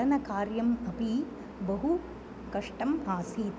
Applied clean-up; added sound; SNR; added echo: none; none; none; none.